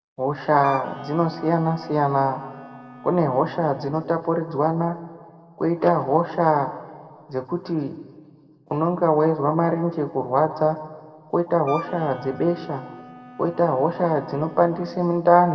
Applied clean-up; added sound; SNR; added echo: none; Wind instrument, woodwind instrument; 17 dB; reverberation time 1.6 s.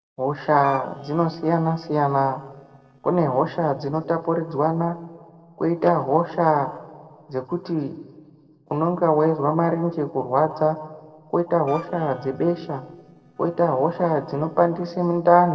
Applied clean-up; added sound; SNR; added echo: neural separator model SepFormer DNS4.